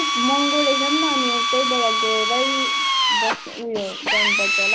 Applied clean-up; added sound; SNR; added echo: none; Drill; -4 dB; none.